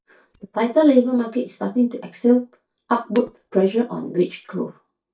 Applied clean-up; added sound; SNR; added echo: neural mask model DeepFilterNet 3.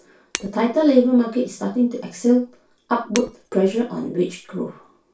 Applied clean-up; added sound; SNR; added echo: none; Shatter; 17 dB; reverberation time 0.2 s.